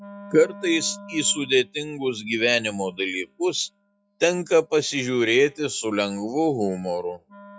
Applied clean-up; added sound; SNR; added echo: classical method log-MMSE.